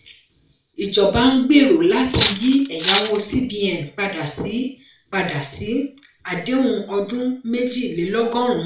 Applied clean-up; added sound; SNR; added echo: none; Cutlery, silverware; 4 dB; reverberation time 0.4 s.